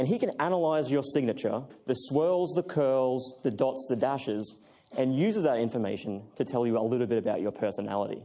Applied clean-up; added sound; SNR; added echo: none; none; none; none.